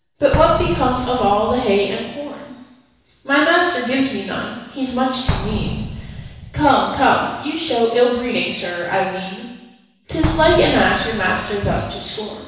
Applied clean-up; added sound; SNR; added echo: none; Explosion; 10 dB; reverberation time 1.1 s.